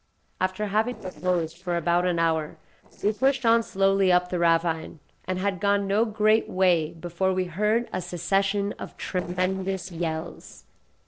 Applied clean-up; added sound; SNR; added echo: neural separator model SepFormer DNS4.